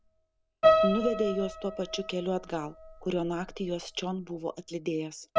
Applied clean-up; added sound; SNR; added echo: none; Piano; -2 dB; none.